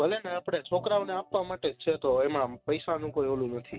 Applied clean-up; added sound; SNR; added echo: neural mask model RNNoise.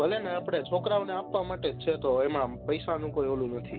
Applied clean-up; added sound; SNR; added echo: none; Organ; 12 dB; none.